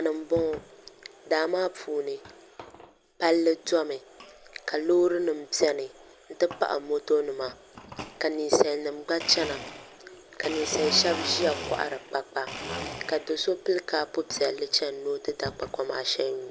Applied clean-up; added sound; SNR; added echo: none; Domestic sounds, home sounds; 13 dB; none.